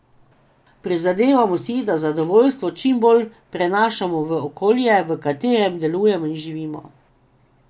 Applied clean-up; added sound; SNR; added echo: none; none; none; none.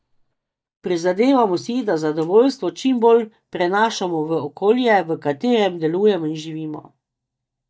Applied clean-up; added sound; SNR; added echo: neural mask model DeepFilterNet 3.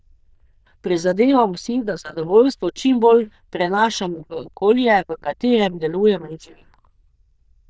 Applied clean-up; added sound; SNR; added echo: neural diffusion model UNIVERSE++.